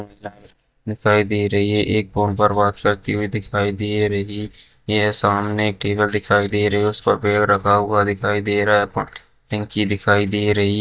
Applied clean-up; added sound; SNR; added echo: neural mask model DeepFilterNet 3.